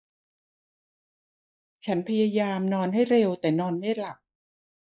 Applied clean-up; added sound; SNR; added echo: neural mask model Resemble Enhance denoiser.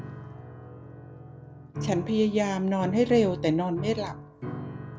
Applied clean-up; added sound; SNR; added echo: none; Piano; 9 dB; none.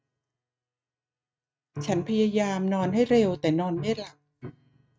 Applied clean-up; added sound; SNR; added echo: neural mask model RNNoise.